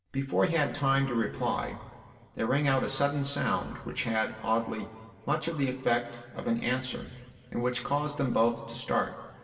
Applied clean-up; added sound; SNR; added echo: none; none; none; reverberation time 2.1 s.